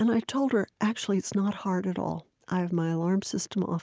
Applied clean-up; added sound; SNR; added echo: none; none; none; none.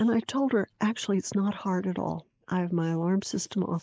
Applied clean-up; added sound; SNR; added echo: neural mask model Resemble Enhance denoiser.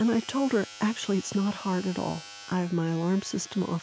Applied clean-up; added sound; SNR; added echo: none; Domestic sounds, home sounds; 17 dB; none.